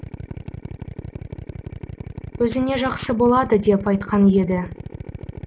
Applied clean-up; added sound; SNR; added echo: none; Drill; 12 dB; none.